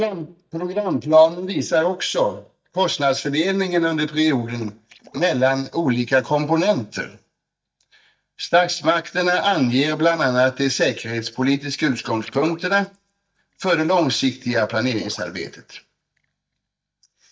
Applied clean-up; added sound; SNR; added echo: neural mask model DeepFilterNet 3.